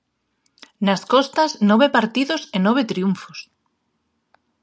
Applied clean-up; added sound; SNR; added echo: none; none; none; none.